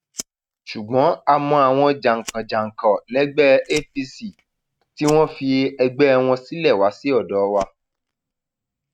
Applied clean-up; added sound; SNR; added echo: neural mask model RNNoise.